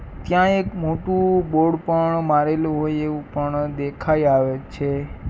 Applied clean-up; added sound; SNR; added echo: none; none; none; none.